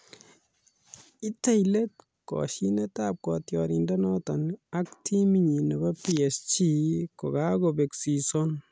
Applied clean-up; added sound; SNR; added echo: none; none; none; none.